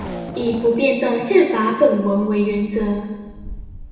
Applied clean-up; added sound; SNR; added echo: none; Race car, auto racing / Accelerating, revving, vroom; 15 dB; reverberation time 1.2 s.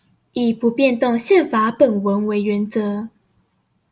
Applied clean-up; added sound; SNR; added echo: none; none; none; none.